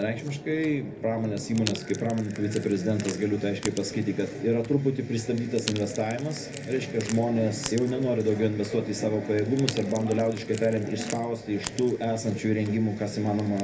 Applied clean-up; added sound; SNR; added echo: none; Crack / Crackle; 16 dB; reverberation time 0.3 s.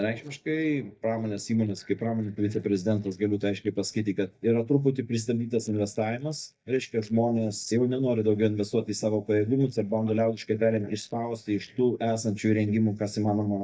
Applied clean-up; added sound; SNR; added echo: neural mask model DeepFilterNet 3.